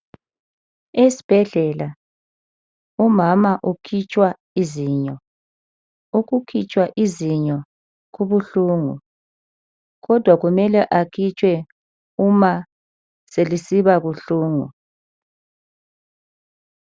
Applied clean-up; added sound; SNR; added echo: none; none; none; none.